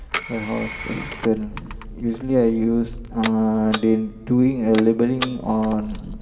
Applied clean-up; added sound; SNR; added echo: none; Telephone; 10 dB; reverberation time 1.5 s.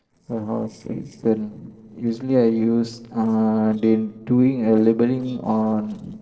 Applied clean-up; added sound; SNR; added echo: neural separator model SepFormer DNS4.